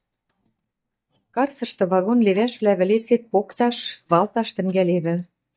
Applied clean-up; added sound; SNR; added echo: neural mask model DeepFilterNet 3.